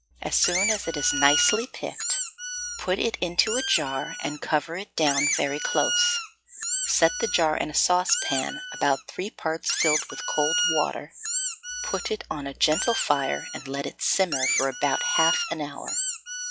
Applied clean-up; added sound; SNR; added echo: classical method log-MMSE.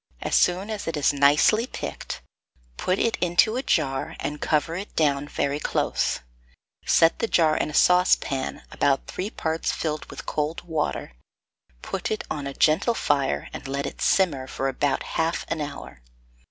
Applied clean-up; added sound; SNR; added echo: none; none; none; none.